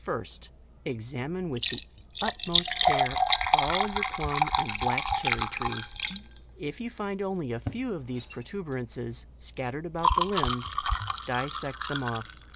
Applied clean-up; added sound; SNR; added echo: none; Liquid; -3 dB; none.